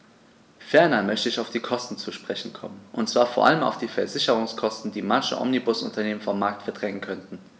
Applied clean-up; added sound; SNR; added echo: none; none; none; none.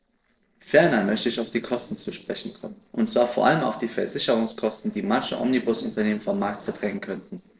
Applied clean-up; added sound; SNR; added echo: neural separator model SepFormer DNS4.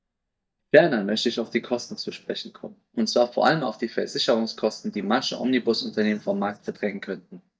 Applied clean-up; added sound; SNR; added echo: neural mask model DeepFilterNet 3.